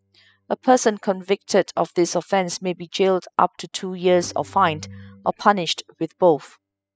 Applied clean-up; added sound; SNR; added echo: classical method spectral subtraction.